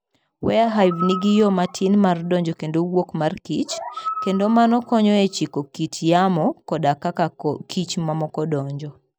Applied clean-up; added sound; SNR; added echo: none; Animal; 13 dB; none.